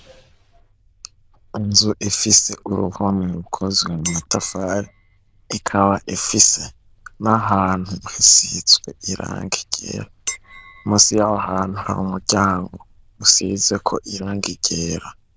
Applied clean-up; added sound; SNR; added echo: neural diffusion model UNIVERSE++.